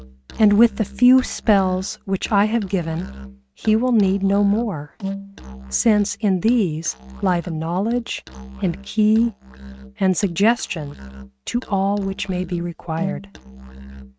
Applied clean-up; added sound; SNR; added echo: neural mask model RNNoise.